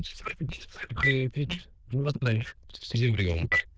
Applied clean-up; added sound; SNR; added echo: neural diffusion model UNIVERSE++.